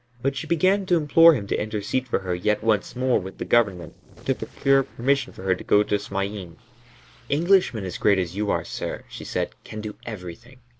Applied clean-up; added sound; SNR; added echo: neural separator model SepFormer DNS4.